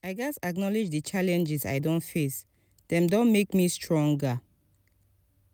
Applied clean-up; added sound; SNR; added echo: none; none; none; none.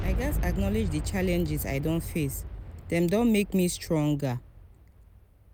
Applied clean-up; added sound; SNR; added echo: none; Boom; 5 dB; none.